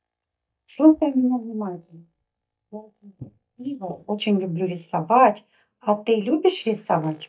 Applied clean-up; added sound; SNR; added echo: neural mask model DeepFilterNet 3.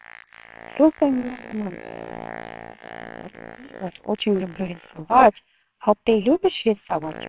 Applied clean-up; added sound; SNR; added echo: neural separator model SepFormer WHAMR!.